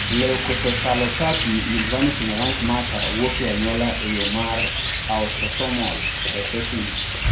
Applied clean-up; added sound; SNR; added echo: none; Rain; 0 dB; reverberation time 0.4 s.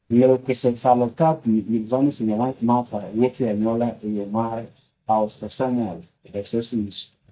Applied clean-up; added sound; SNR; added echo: neural mask model DeepFilterNet 3.